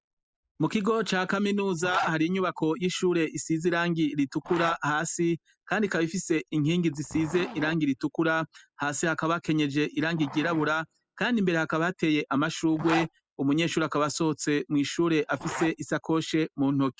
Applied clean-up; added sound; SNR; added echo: classical method spectral subtraction.